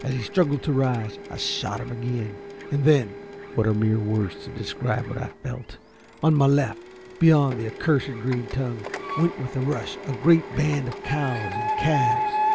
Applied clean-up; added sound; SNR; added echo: none; Printer; 8 dB; none.